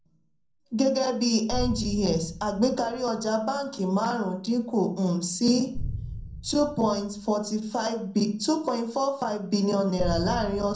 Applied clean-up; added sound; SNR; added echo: none; Boom; 12 dB; reverberation time 0.6 s.